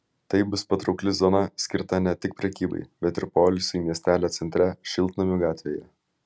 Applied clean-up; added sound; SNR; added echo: none; none; none; none.